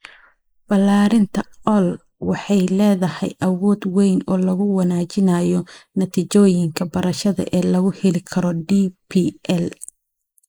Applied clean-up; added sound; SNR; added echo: neural mask model Resemble Enhance denoiser.